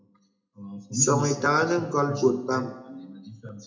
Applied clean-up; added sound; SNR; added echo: none; none; none; reverberation time 0.6 s.